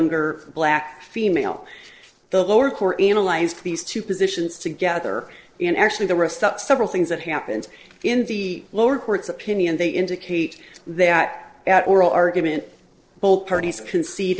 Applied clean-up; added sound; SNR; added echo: neural separator model SepFormer DNS4.